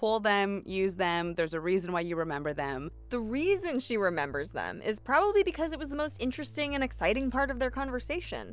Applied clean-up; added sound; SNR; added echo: none; none; none; none.